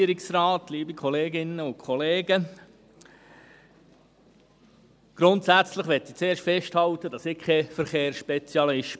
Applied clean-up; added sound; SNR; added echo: none; none; none; none.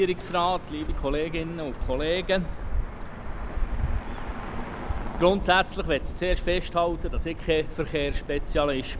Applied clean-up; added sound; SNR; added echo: none; Bird; 2 dB; none.